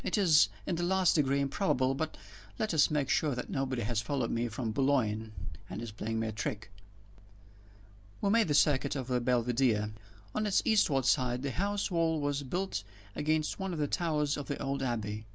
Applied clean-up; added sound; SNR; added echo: none; none; none; none.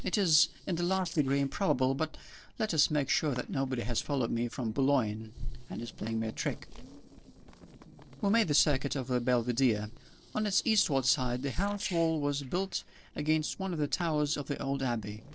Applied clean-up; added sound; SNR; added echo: neural separator model SepFormer DNS4.